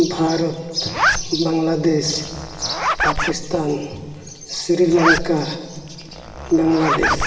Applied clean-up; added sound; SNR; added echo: none; Zipper (clothing); 4 dB; reverberation time 2.8 s.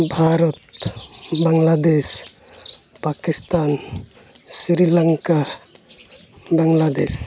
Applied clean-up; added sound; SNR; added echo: none; none; none; none.